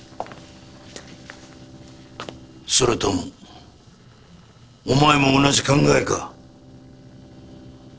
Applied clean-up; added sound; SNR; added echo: neural separator model SepFormer DNS4.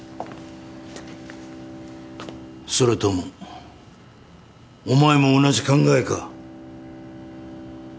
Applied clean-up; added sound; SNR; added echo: none; Bowed string instrument; 18 dB; none.